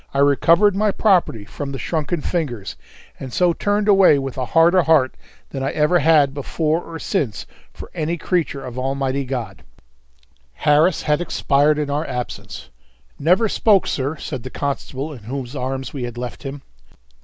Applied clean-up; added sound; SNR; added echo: none; none; none; none.